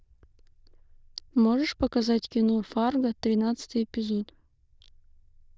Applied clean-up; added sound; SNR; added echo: neural diffusion model UNIVERSE++.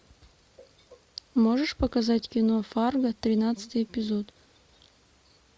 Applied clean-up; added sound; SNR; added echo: none; none; none; none.